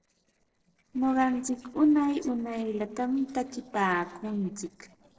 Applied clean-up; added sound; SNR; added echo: neural separator model SepFormer DNS4.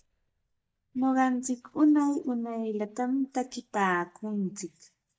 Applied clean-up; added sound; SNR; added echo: neural mask model DeepFilterNet 3.